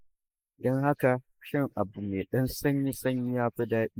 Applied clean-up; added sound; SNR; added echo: neural mask model Resemble Enhance denoiser.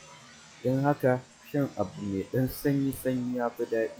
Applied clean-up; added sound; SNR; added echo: classical method log-MMSE.